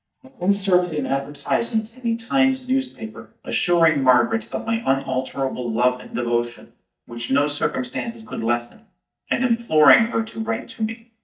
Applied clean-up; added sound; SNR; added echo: neural mask model DeepFilterNet 3.